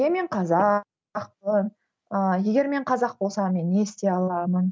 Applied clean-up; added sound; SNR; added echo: none; none; none; none.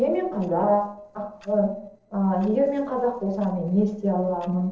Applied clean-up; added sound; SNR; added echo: neural separator model SepFormer DNS4.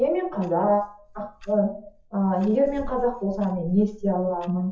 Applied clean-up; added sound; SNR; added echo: classical method WPE with log-MMSE.